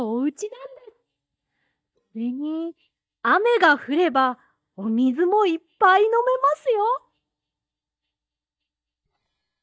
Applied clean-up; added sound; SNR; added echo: neural mask model DeepFilterNet 3.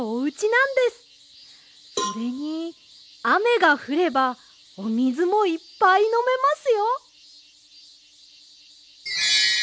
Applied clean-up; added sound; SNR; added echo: none; Cowbell; 12 dB; none.